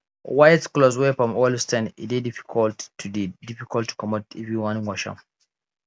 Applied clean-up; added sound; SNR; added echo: none; none; none; none.